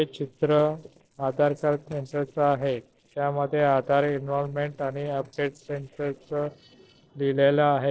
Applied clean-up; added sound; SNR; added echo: neural separator model SepFormer DNS4.